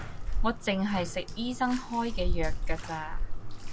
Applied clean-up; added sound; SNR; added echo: none; Bathtub (filling or washing); -3 dB; none.